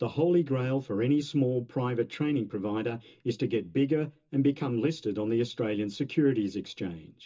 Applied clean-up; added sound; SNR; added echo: none; none; none; reverberation time 0.2 s.